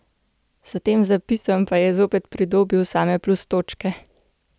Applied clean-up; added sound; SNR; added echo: none; none; none; none.